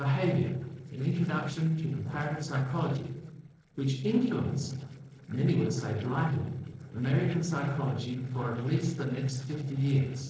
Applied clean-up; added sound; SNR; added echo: neural separator model SepFormer DNS4.